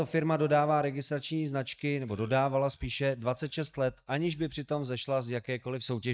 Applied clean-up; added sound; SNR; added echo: neural mask model DeepFilterNet 3.